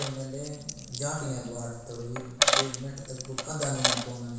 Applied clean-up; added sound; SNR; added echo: none; Coin (dropping); -3 dB; reverberation time 1.1 s.